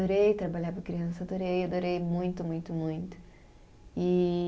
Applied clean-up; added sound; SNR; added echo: none; none; none; none.